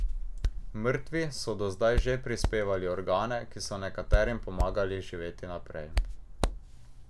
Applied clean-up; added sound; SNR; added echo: none; Hands; 0 dB; none.